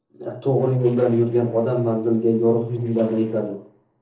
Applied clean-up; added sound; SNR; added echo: neural separator model SepFormer DNS4.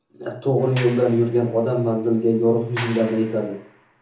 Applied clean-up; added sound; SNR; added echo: none; Sliding door; 18 dB; reverberation time 0.7 s.